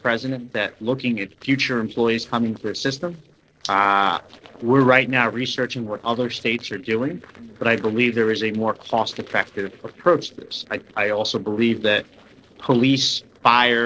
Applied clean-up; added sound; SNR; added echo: neural separator model SepFormer DNS4.